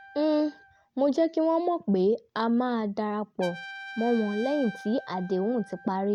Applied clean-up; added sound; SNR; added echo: none; Trumpet; 18 dB; none.